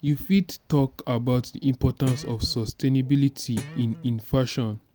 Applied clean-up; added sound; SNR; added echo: none; Guitar; 17 dB; none.